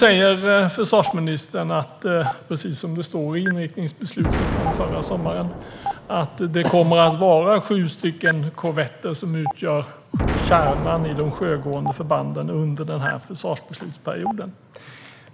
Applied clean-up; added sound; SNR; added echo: none; Stream + Explosion; 8 dB; none.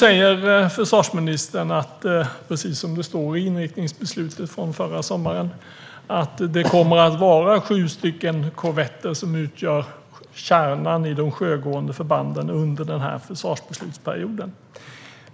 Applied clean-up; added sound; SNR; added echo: none; none; none; none.